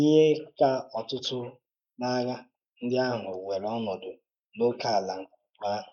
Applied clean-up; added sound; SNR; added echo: neural mask model Resemble Enhance denoiser.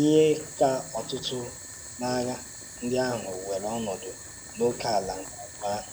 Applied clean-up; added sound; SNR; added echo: none; Boiling; 13 dB; none.